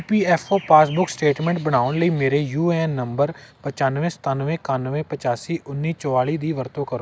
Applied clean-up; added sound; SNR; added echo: none; none; none; none.